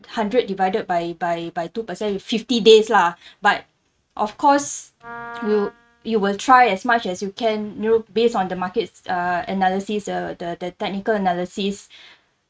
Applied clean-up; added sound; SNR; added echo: neural mask model RNNoise.